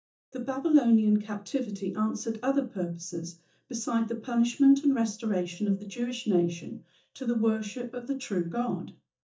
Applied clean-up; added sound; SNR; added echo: neural mask model DeepFilterNet 3.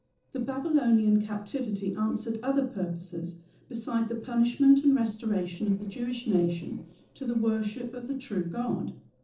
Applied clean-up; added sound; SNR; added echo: neural separator model SepFormer DNS4.